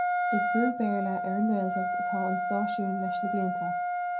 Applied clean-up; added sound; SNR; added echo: none; Wind instrument, woodwind instrument; -2 dB; reverberation time 0.2 s.